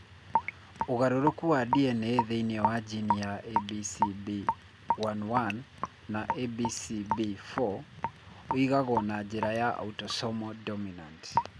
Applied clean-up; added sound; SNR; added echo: none; Raindrop / Drip; 4 dB; none.